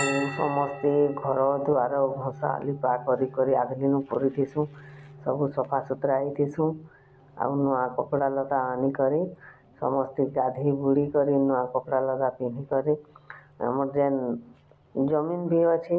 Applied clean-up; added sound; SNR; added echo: none; Bell; 17 dB; none.